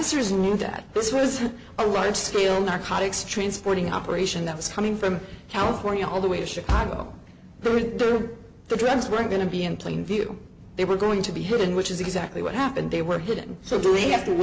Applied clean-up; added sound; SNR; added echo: none; none; none; none.